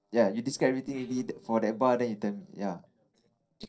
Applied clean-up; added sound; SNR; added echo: neural separator model SepFormer DNS4.